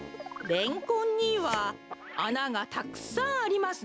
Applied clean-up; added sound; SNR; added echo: none; none; none; none.